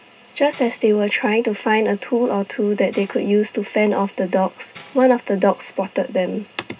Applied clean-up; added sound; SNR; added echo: none; Tambourine; 16 dB; reverberation time 0.2 s.